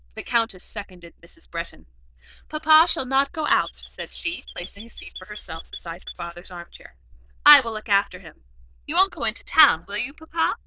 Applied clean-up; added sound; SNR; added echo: neural diffusion model UNIVERSE++.